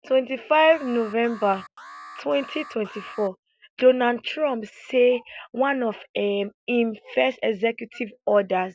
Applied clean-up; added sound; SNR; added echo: none; Alarm; 20 dB; none.